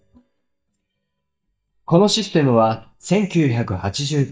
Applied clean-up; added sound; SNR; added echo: neural mask model DeepFilterNet 3.